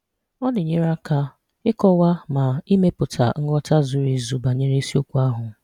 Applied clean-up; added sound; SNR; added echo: none; none; none; none.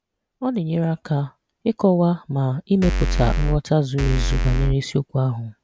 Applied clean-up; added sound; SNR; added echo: none; Bass drum / Keyboard (musical); -1 dB; none.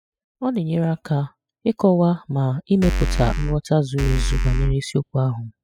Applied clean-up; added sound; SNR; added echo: classical method spectral subtraction.